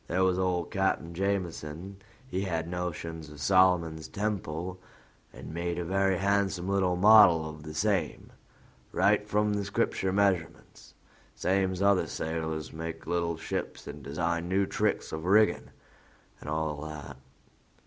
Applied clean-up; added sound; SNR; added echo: none; none; none; none.